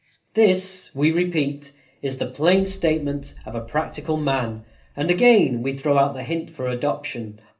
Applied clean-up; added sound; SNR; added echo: none; Boom; 19 dB; reverberation time 0.3 s.